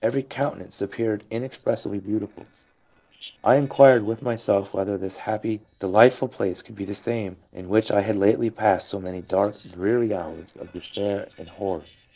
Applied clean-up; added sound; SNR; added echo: neural separator model SepFormer DNS4.